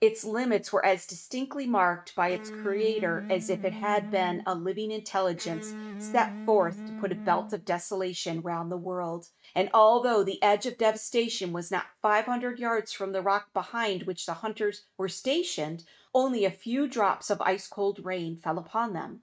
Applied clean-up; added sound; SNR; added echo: neural mask model RNNoise.